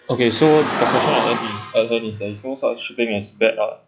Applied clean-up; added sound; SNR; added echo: classical method log-MMSE.